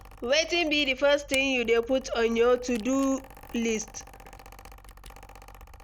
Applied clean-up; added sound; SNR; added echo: none; Mechanical fan + Camera; 19 dB; none.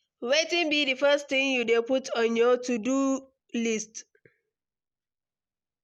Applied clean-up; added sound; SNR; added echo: none; none; none; none.